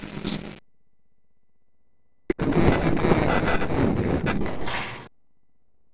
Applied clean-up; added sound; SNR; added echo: neural separator model SepFormer DNS4.